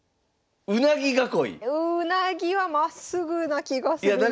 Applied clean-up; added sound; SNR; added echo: none; none; none; none.